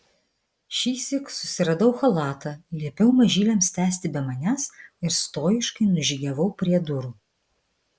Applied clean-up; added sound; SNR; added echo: none; none; none; none.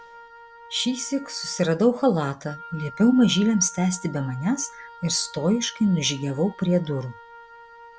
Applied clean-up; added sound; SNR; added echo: none; Wind instrument, woodwind instrument; 19 dB; none.